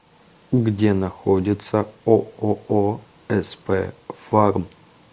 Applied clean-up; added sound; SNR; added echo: none; none; none; none.